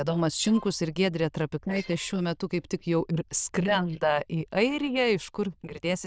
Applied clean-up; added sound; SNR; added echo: neural diffusion model UNIVERSE++.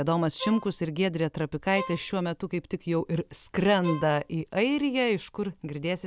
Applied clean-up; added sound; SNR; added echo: none; Bowed string instrument; 13 dB; none.